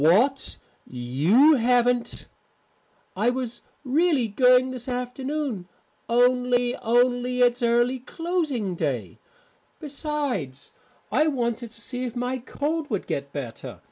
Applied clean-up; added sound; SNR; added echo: none; none; none; none.